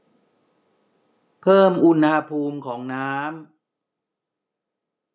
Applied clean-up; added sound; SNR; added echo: none; none; none; none.